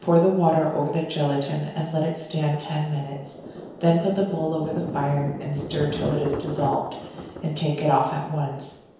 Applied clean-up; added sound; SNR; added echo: none; Thunder; 12 dB; reverberation time 1.0 s.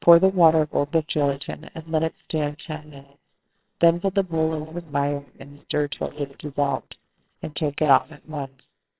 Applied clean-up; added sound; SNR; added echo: neural separator model SepFormer WHAMR!.